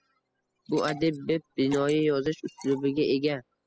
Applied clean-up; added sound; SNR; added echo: classical method spectral subtraction.